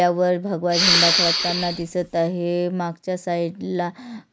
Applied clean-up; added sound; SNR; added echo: none; Respiratory sounds; -2 dB; none.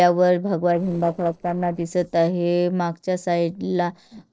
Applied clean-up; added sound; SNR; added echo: neural separator model SepFormer DNS4.